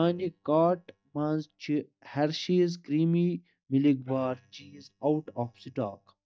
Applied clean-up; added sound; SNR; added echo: neural mask model DeepFilterNet 3.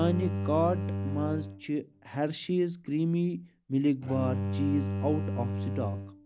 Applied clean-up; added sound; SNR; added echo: none; Bowed string instrument; 4 dB; none.